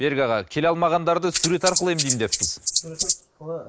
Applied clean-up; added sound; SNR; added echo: neural mask model Resemble Enhance denoiser.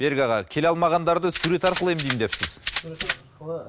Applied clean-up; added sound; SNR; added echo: none; Rattle (instrument); 1 dB; none.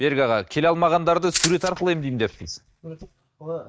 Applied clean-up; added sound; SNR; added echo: neural mask model DeepFilterNet 3.